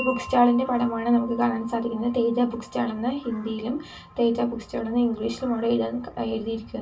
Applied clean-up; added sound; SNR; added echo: none; Wind chime; 19 dB; reverberation time 0.2 s.